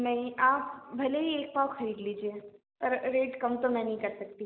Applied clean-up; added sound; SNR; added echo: none; none; none; none.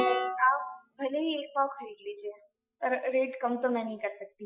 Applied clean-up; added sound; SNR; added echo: classical method Wiener filter.